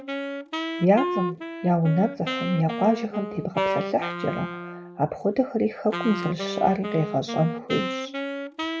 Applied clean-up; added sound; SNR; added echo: none; Wind instrument, woodwind instrument; 5 dB; none.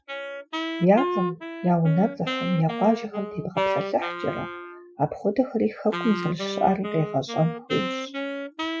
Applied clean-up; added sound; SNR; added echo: classical method Wiener filter.